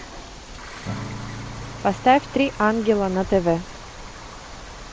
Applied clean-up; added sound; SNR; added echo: none; Acoustic guitar / Strum + Toilet flush; 14 dB; none.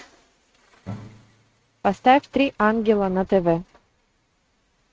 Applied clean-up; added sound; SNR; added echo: neural mask model RNNoise.